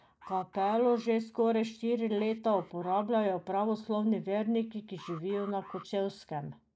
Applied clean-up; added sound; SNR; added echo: neural mask model Resemble Enhance denoiser.